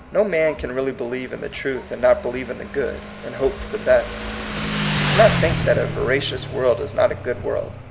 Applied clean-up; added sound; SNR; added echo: none; Motorcycle; 6 dB; none.